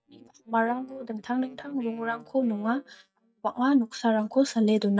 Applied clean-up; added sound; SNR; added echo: neural mask model DeepFilterNet 3.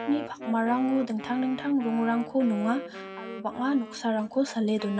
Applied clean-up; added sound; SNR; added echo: none; Wind instrument, woodwind instrument; 12 dB; reverberation time 2.0 s.